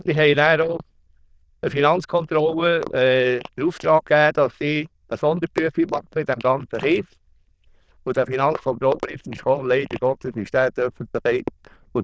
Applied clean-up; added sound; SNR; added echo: neural diffusion model UNIVERSE++.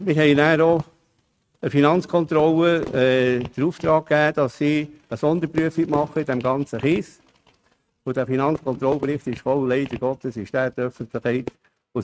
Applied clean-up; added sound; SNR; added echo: neural mask model RNNoise.